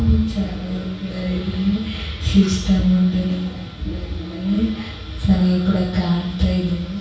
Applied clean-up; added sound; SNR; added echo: none; none; none; reverberation time 0.6 s.